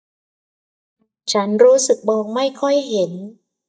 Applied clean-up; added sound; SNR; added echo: neural mask model DeepFilterNet 3.